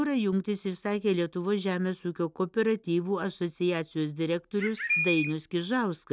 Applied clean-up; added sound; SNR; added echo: none; Bird; 1 dB; none.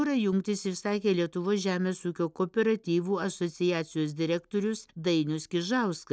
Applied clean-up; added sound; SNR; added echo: none; none; none; none.